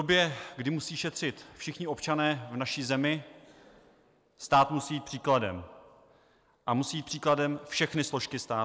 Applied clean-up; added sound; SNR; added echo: none; none; none; none.